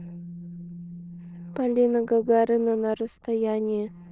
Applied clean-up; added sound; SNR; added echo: neural diffusion model UNIVERSE++.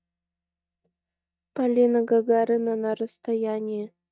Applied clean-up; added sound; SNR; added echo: neural mask model DeepFilterNet 3.